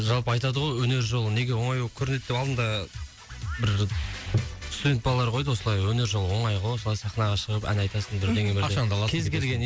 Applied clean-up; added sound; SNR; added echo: none; none; none; none.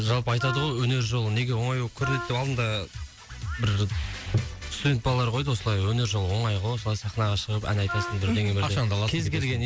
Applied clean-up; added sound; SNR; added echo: none; Wind instrument, woodwind instrument; 11 dB; none.